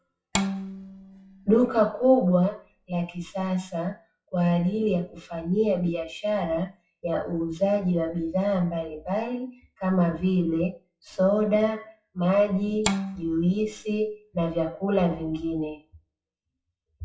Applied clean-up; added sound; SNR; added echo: classical method WPE with log-MMSE.